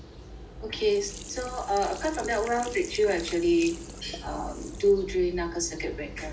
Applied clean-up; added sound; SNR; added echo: none; Sink (filling or washing); 18 dB; none.